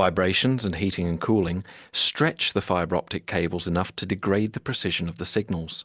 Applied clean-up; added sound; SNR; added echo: none; none; none; none.